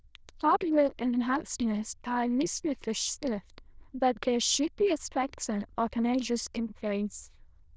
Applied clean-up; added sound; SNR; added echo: neural diffusion model UNIVERSE++.